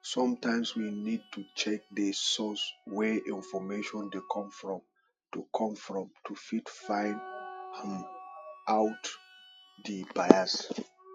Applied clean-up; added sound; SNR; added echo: classical method log-MMSE.